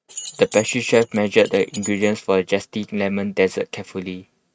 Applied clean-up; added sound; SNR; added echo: neural mask model RNNoise.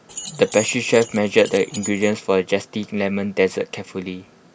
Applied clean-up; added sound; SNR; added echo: none; Keys jangling; 13 dB; none.